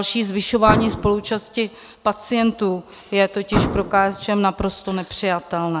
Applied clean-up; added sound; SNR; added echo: none; Explosion; 4 dB; none.